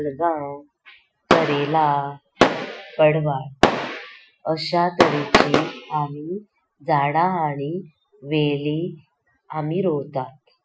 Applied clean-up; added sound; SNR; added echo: classical method Wiener filter.